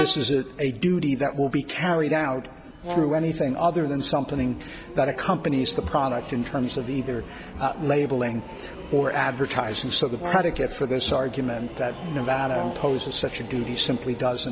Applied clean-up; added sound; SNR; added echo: none; Brass instrument + Train; 13 dB; none.